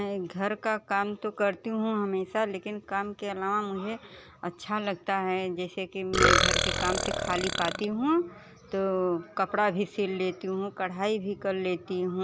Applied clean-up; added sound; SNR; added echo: none; Burping, eructation; -3 dB; none.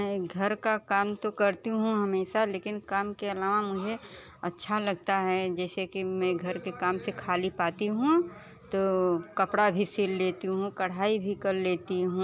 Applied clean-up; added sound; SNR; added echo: none; none; none; none.